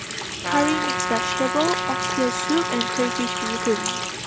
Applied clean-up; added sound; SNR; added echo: none; Trumpet + Water tap, faucet; 0 dB; none.